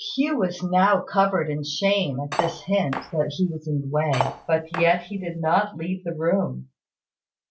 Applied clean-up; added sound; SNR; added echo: none; Cutlery, silverware; 7 dB; none.